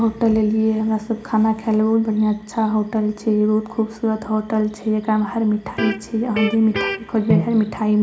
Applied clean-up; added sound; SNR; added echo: none; Electric guitar; 5 dB; reverberation time 0.4 s.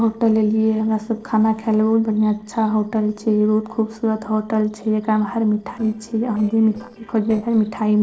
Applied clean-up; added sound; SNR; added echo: neural separator model SepFormer DNS4.